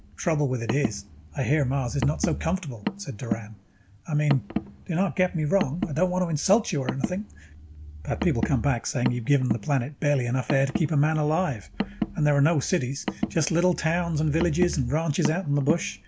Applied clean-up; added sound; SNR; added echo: none; Car; 8 dB; none.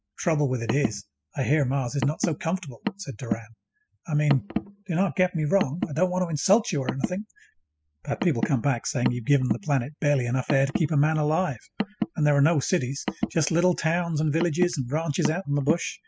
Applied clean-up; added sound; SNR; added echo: classical method spectral subtraction.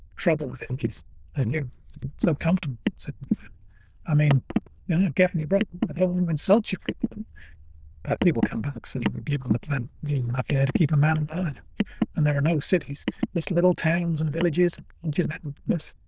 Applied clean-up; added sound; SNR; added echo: neural diffusion model UNIVERSE++.